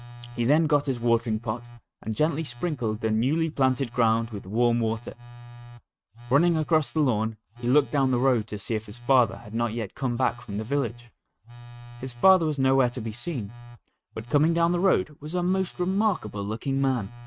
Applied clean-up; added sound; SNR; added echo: neural mask model RNNoise.